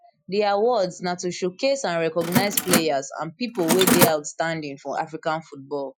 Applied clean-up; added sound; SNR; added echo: classical method Wiener filter.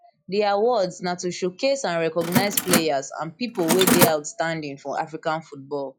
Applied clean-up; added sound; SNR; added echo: classical method log-MMSE.